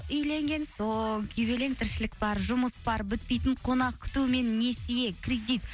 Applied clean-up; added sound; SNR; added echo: none; none; none; none.